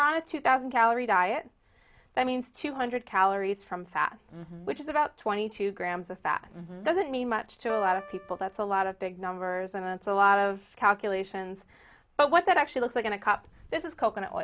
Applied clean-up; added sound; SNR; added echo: none; Piano; 14 dB; none.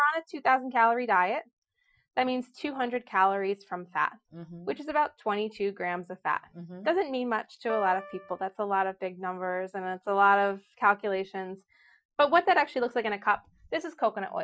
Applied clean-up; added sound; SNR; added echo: classical method Wiener filter.